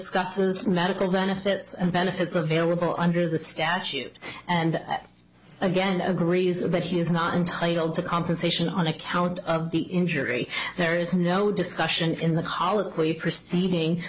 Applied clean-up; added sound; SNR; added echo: none; none; none; none.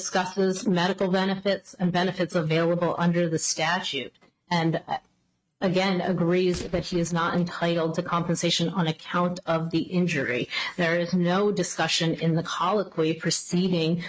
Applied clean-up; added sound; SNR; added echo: neural mask model RNNoise.